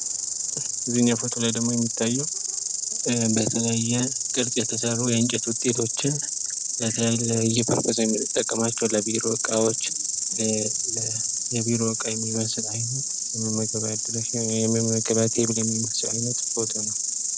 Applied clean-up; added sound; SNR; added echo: none; Insect; 0 dB; none.